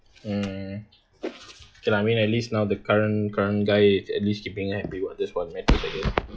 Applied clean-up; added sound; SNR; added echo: classical method log-MMSE.